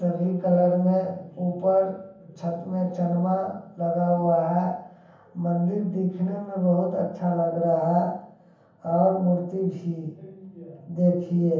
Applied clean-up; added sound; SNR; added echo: none; none; none; reverberation time 0.7 s.